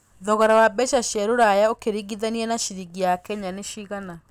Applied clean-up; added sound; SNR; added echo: none; none; none; none.